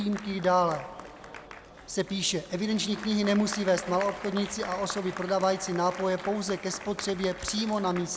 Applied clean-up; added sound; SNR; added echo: none; Applause; 14 dB; none.